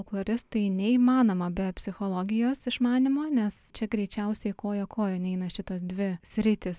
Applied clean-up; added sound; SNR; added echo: none; none; none; none.